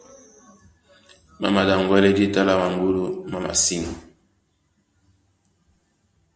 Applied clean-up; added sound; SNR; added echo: none; none; none; none.